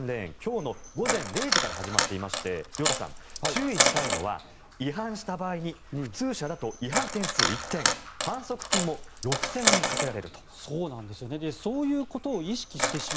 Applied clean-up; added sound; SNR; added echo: none; Coin (dropping); -2 dB; none.